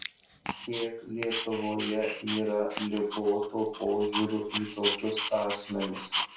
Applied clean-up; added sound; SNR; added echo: none; Dog; 5 dB; reverberation time 0.4 s.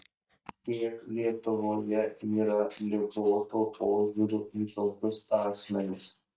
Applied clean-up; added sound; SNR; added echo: neural mask model DeepFilterNet 3.